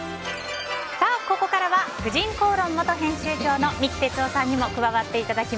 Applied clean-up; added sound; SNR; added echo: none; none; none; none.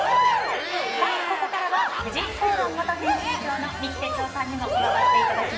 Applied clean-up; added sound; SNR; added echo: none; Crowd / Cheering; -3 dB; reverberation time 1.3 s.